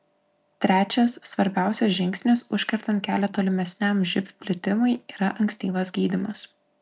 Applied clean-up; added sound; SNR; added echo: none; none; none; none.